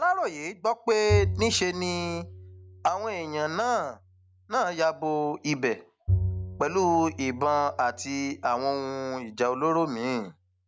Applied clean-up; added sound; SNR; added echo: none; Bowed string instrument; 8 dB; none.